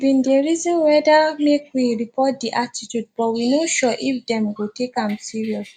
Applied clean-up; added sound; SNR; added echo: neural mask model DeepFilterNet 3.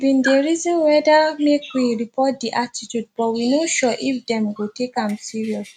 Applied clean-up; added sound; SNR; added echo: neural mask model RNNoise.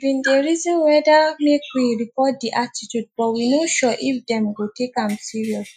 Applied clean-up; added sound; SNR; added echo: classical method Wiener filter.